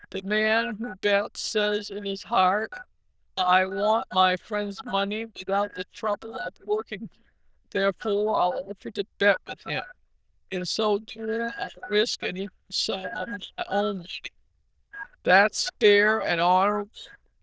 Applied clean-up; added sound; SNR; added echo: neural diffusion model UNIVERSE++.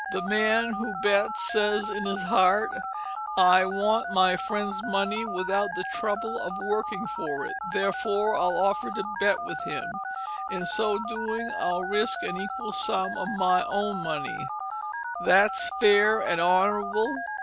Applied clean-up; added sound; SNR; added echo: none; Telephone; 6 dB; none.